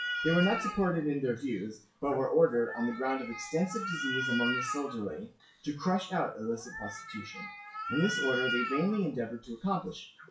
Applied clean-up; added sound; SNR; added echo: classical method WPE with log-MMSE.